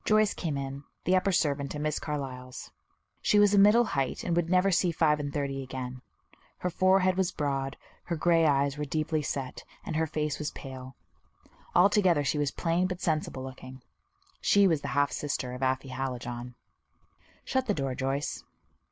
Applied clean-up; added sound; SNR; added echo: none; none; none; none.